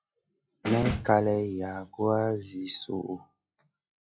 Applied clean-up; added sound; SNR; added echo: classical method log-MMSE.